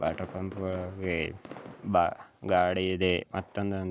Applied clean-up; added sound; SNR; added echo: none; Fireworks; 19 dB; none.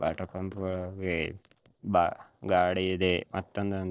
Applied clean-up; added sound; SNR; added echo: neural separator model SepFormer DNS4.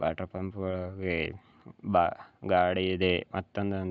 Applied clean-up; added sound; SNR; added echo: none; none; none; none.